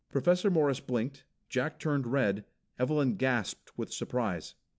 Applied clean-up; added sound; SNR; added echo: none; none; none; none.